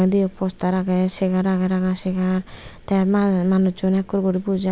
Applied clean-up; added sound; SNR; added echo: none; none; none; none.